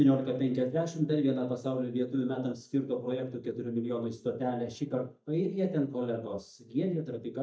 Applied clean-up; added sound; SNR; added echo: neural mask model DeepFilterNet 3.